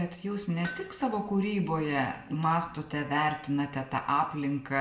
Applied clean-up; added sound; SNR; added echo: none; Hammer; 16 dB; reverberation time 0.7 s.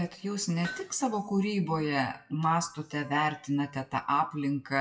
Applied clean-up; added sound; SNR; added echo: classical method WPE with log-MMSE.